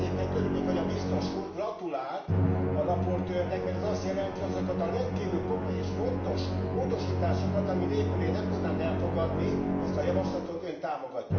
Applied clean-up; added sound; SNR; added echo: none; Musical instrument; -4 dB; reverberation time 0.8 s.